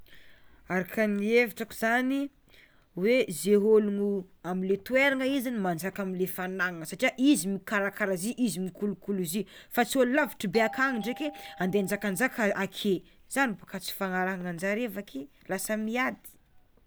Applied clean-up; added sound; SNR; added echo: none; Doorbell; 16 dB; none.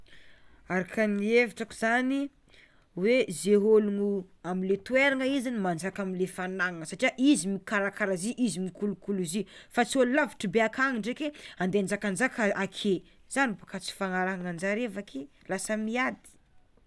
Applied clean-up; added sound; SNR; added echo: none; none; none; none.